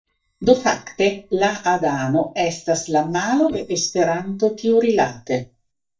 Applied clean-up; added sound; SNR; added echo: neural mask model DeepFilterNet 3.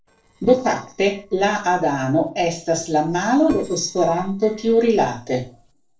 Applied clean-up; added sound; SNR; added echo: neural separator model SepFormer DNS4.